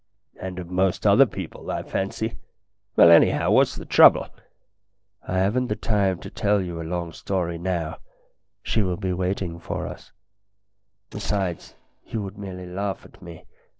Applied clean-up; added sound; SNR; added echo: neural separator model SepFormer DNS4.